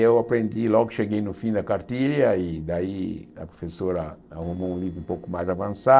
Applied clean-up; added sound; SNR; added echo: neural separator model SepFormer DNS4.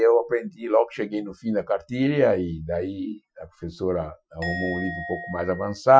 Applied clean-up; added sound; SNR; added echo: classical method Wiener filter.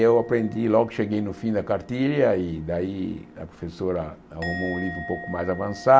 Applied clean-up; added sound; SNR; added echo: none; Musical instrument; 17 dB; none.